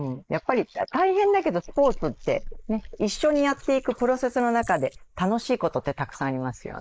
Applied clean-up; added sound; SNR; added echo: neural mask model Resemble Enhance denoiser.